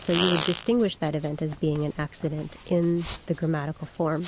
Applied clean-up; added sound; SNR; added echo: none; Fart; 8 dB; none.